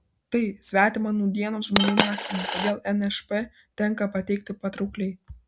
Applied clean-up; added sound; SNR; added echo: none; Coin (dropping); -1 dB; none.